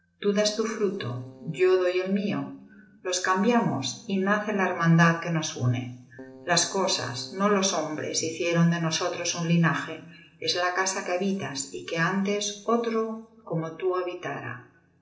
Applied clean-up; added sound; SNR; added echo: neural separator model SepFormer DNS4.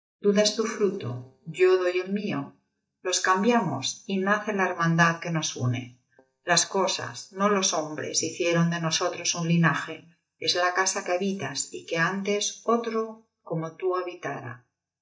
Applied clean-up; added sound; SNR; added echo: neural mask model DeepFilterNet 3.